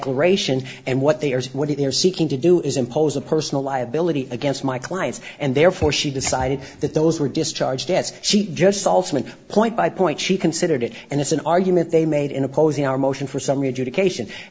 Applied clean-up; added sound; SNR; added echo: none; none; none; none.